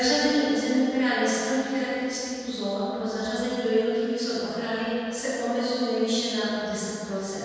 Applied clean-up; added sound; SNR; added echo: none; none; none; reverberation time 2.1 s.